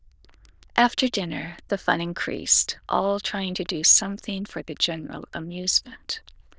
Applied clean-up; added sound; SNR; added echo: neural diffusion model UNIVERSE++.